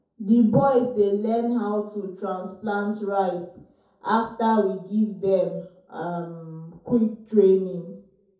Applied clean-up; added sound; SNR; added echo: none; none; none; reverberation time 0.5 s.